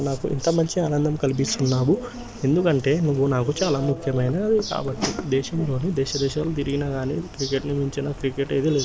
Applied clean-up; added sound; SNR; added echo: none; Rain + Knock; 17 dB; none.